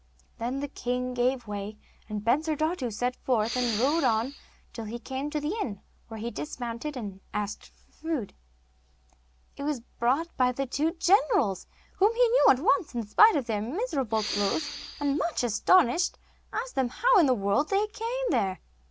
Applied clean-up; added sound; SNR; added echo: none; Respiratory sounds; 8 dB; none.